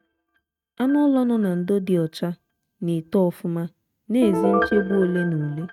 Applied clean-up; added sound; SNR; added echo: neural mask model RNNoise.